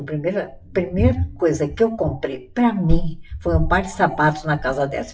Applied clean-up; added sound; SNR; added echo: classical method WPE with log-MMSE.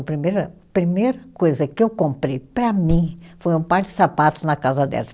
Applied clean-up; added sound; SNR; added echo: none; none; none; none.